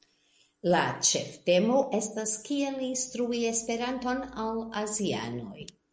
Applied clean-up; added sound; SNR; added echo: none; none; none; none.